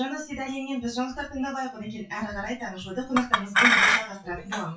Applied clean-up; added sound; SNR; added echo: classical method WPE with log-MMSE.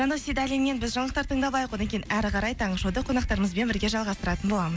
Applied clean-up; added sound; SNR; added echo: none; none; none; none.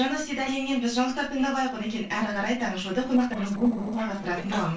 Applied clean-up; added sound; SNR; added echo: neural separator model SepFormer DNS4.